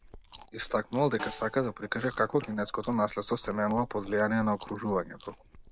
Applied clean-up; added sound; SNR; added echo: none; Snare drum + Chewing, mastication; 18 dB; none.